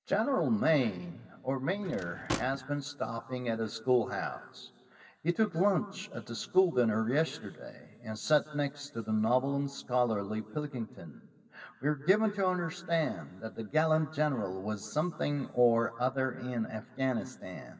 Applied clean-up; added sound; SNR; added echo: none; Drawer open or close / Wood; 9 dB; reverberation time 2.4 s.